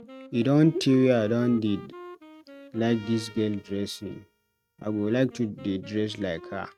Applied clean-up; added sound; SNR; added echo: neural mask model RNNoise.